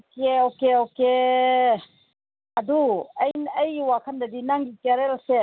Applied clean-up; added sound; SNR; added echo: none; none; none; none.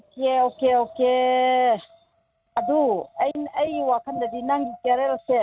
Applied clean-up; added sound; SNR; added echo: neural mask model RNNoise.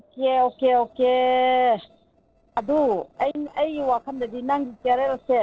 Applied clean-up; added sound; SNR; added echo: neural separator model SepFormer DNS4.